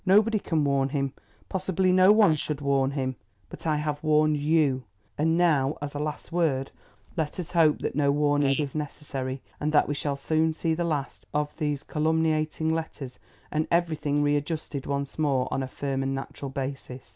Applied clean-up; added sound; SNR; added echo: neural mask model Resemble Enhance denoiser.